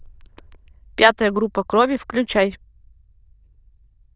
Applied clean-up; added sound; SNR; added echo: neural diffusion model UNIVERSE++.